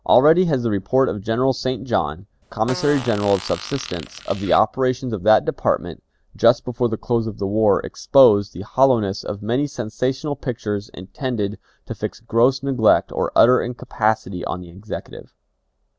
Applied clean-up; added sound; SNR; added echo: none; Fart; 14 dB; none.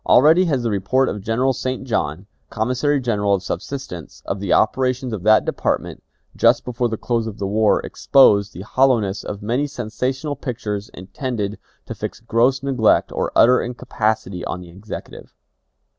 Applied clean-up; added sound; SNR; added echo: none; none; none; none.